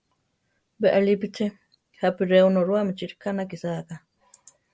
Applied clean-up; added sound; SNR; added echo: none; none; none; none.